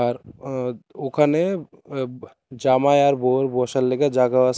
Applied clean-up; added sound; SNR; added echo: none; none; none; none.